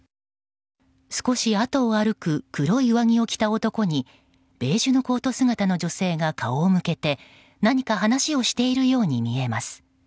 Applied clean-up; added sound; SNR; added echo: none; none; none; none.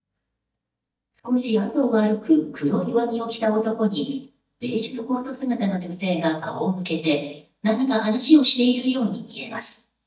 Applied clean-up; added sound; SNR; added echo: neural mask model DeepFilterNet 3.